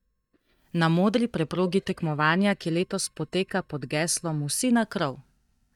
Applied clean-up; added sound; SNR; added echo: neural mask model DeepFilterNet 3.